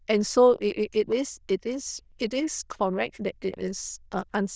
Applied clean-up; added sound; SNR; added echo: neural diffusion model UNIVERSE++.